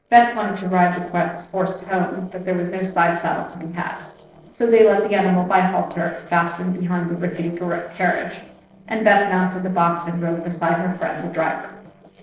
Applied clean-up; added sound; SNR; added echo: neural separator model SepFormer DNS4.